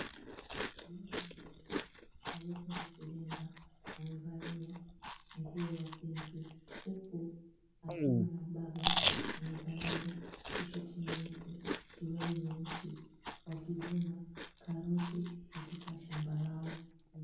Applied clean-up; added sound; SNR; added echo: none; Chewing, mastication; -5 dB; reverberation time 0.9 s.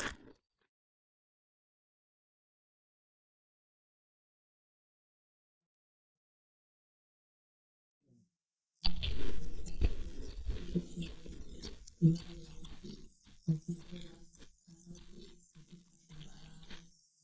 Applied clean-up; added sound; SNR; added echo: neural mask model DeepFilterNet 3.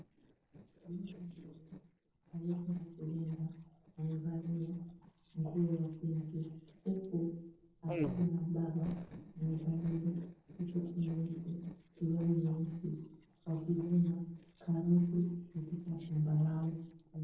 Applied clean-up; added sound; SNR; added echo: neural separator model SepFormer DNS4.